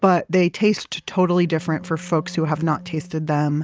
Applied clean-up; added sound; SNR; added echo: none; Wind instrument, woodwind instrument; 20 dB; none.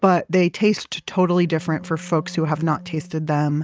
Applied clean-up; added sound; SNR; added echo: neural mask model RNNoise.